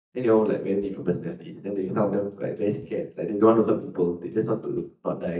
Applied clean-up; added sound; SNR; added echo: neural mask model DeepFilterNet 3.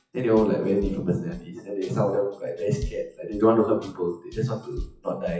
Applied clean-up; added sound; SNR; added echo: classical method WPE with log-MMSE.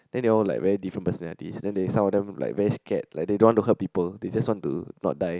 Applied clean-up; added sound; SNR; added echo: none; none; none; none.